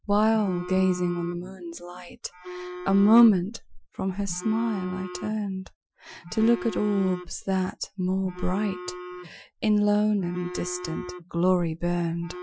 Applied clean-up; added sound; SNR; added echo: classical method Wiener filter.